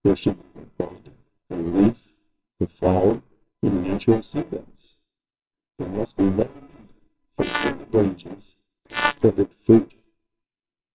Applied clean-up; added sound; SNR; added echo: neural separator model SepFormer WHAMR!.